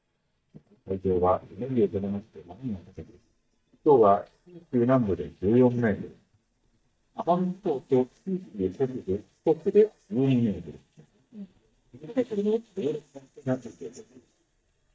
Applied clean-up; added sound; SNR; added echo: neural mask model DeepFilterNet 3.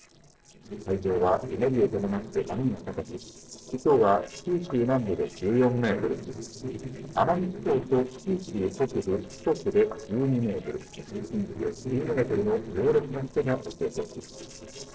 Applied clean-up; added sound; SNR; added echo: neural separator model SepFormer DNS4.